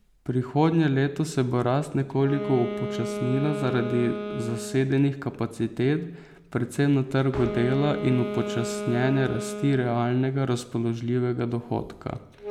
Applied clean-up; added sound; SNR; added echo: none; Wind instrument, woodwind instrument; 10 dB; none.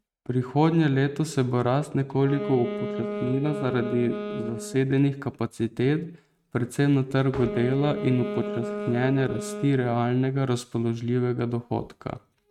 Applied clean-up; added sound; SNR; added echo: neural mask model RNNoise.